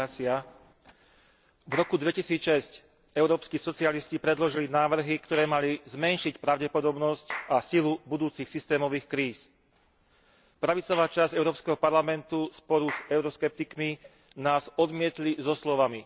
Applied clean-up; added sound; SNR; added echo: none; Clapping / Chirp, tweet; 20 dB; none.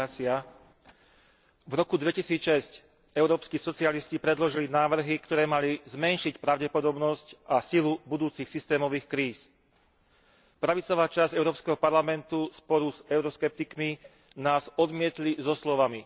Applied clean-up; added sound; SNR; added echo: none; none; none; none.